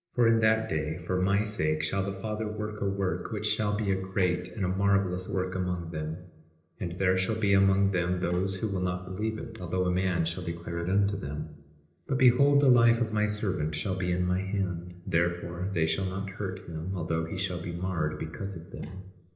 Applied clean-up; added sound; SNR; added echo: neural separator model SepFormer DNS4.